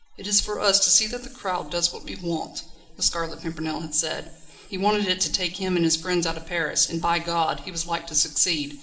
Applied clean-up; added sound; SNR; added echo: none; none; none; reverberation time 2.0 s.